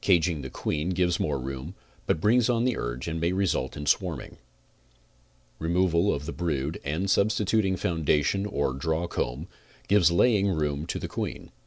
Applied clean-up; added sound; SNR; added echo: none; none; none; none.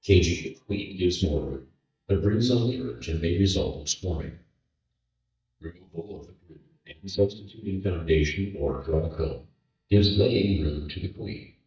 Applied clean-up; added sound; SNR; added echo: neural mask model DeepFilterNet 3.